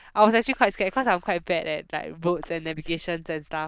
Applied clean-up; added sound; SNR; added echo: neural diffusion model UNIVERSE++.